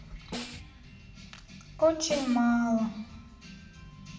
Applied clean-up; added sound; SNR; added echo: none; Snare drum; 13 dB; reverberation time 0.8 s.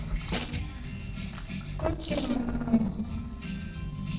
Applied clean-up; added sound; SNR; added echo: neural separator model SepFormer DNS4.